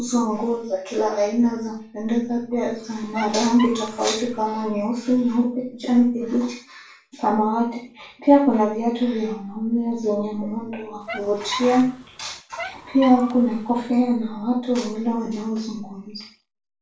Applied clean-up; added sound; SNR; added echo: none; Squeak; 13 dB; reverberation time 0.3 s.